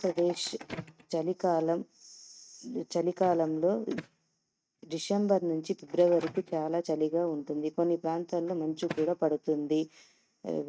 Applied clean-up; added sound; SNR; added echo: neural mask model RNNoise.